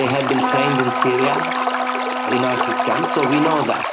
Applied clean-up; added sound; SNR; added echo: none; Stream + Trumpet; -1 dB; none.